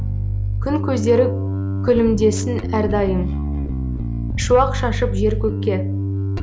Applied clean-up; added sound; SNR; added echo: none; Bass guitar; 1 dB; none.